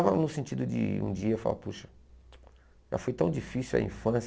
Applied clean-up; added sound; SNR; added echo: none; none; none; none.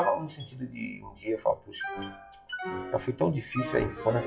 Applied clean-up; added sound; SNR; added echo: classical method WPE with log-MMSE.